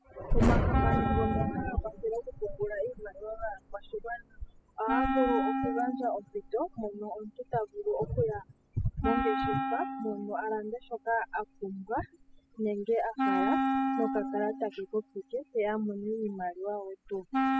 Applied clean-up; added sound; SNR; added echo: classical method spectral subtraction.